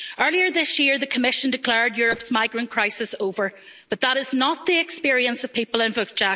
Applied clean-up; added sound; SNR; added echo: neural mask model Resemble Enhance denoiser.